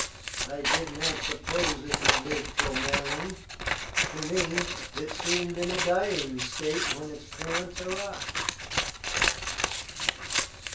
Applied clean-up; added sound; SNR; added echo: none; Scissors; -4 dB; reverberation time 0.3 s.